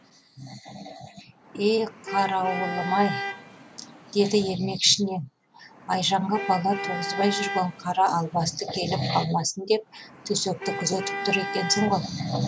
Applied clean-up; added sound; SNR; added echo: none; Traffic noise, roadway noise / Vehicle horn, car horn, honking; 10 dB; none.